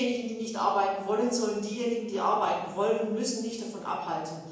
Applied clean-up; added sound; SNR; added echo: none; none; none; reverberation time 1.0 s.